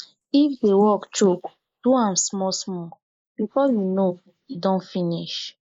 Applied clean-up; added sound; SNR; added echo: neural mask model Resemble Enhance denoiser.